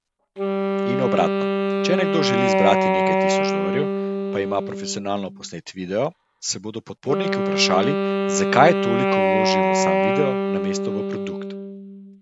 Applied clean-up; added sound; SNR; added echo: none; Wind instrument, woodwind instrument; -3 dB; none.